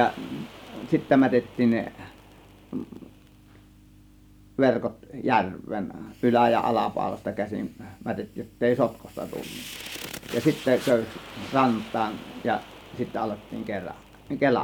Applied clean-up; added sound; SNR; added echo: none; Fire; 19 dB; none.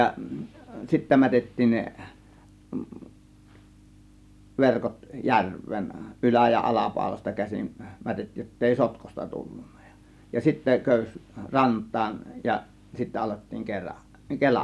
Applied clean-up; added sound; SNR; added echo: none; none; none; none.